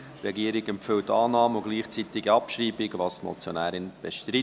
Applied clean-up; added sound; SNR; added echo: none; none; none; none.